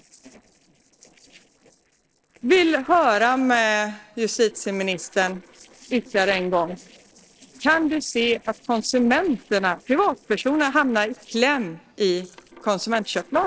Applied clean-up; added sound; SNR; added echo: neural separator model SepFormer DNS4.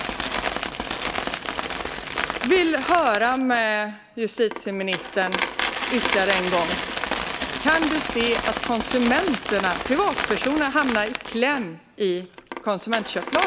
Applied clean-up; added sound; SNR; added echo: none; Coin (dropping); 3 dB; none.